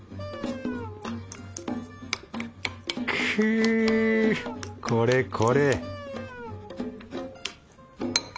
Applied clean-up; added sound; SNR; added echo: none; Wind instrument, woodwind instrument; 16 dB; none.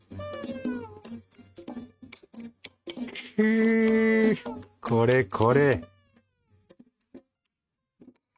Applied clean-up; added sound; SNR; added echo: neural mask model RNNoise.